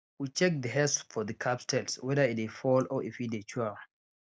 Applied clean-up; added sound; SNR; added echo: none; none; none; none.